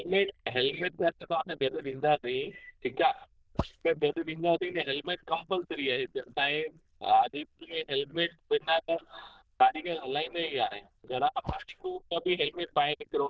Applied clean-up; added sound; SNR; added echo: neural diffusion model UNIVERSE++.